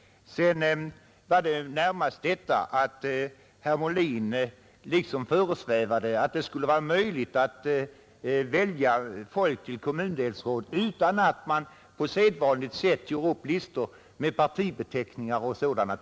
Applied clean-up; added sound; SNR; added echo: none; none; none; none.